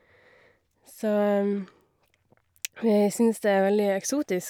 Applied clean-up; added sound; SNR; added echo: none; none; none; none.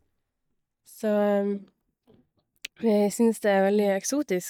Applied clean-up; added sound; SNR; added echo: neural mask model DeepFilterNet 3.